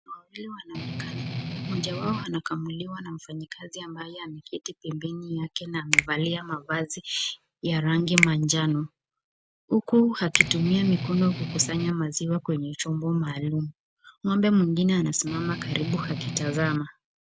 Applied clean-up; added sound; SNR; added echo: none; Strum + Finger snapping; 3 dB; none.